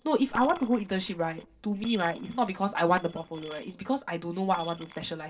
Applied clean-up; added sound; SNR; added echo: neural separator model SepFormer DNS4.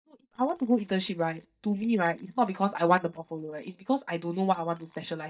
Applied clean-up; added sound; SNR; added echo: neural mask model DeepFilterNet 3.